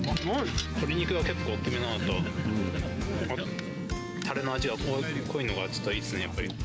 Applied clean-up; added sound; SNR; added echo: none; none; none; none.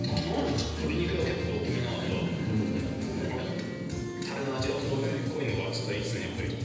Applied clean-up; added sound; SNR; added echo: none; none; none; reverberation time 1.1 s.